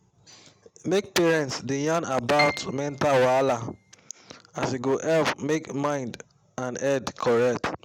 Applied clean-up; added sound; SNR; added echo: none; Piano; 9 dB; none.